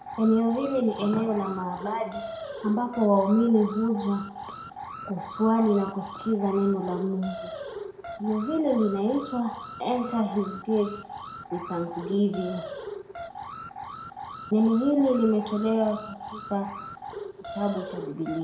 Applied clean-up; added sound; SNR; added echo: none; Alarm; 12 dB; reverberation time 0.6 s.